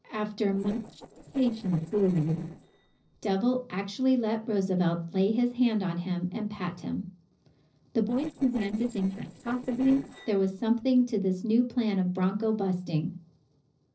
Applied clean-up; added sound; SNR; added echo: neural separator model SepFormer DNS4.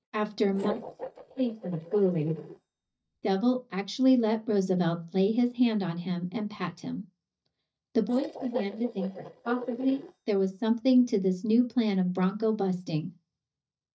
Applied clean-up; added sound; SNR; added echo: neural mask model DeepFilterNet 3.